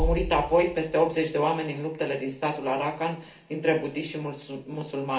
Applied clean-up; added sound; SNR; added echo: none; Bass drum; 10 dB; reverberation time 0.4 s.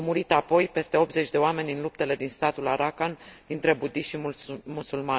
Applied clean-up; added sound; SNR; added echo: none; none; none; none.